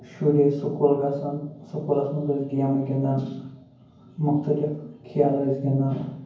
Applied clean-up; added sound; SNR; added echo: none; none; none; reverberation time 0.9 s.